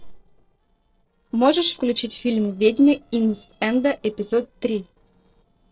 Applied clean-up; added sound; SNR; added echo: neural separator model SepFormer DNS4.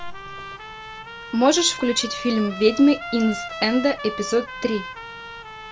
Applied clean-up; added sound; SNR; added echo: none; Trumpet; 12 dB; none.